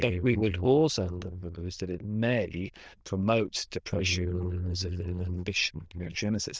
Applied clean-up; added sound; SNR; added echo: neural diffusion model UNIVERSE++.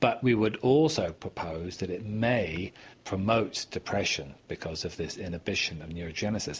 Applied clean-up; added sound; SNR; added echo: none; none; none; none.